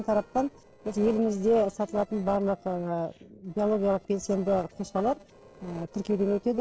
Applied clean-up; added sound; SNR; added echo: neural separator model SepFormer DNS4.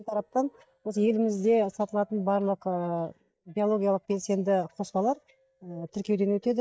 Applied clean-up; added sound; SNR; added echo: neural mask model DeepFilterNet 3.